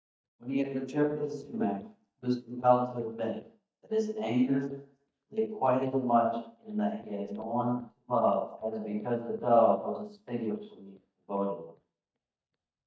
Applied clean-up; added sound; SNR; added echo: neural mask model DeepFilterNet 3.